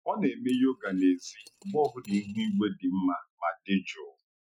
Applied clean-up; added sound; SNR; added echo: neural mask model RNNoise.